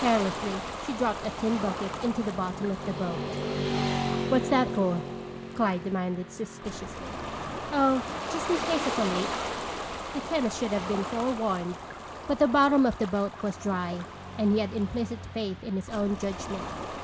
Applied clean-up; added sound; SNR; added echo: none; Ocean + Motorcycle / Traffic noise, roadway noise; 5 dB; none.